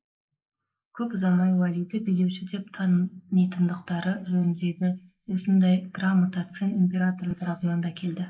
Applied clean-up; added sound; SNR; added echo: neural mask model Resemble Enhance denoiser.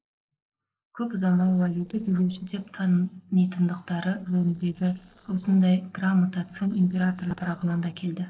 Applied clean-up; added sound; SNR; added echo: neural separator model SepFormer DNS4.